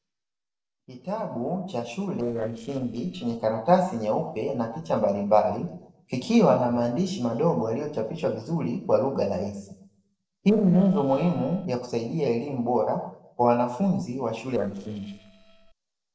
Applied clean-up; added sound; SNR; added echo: neural separator model SepFormer DNS4.